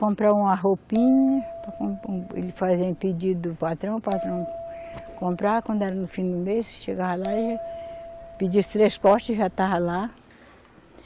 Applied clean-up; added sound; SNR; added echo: none; Bell; 13 dB; none.